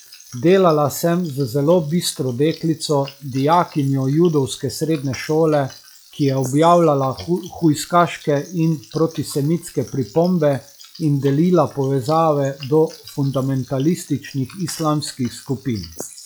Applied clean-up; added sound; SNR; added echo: classical method log-MMSE.